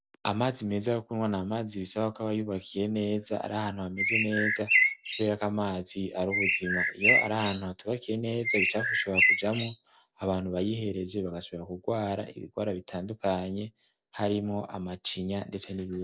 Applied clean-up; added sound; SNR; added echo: none; Bird; -4 dB; none.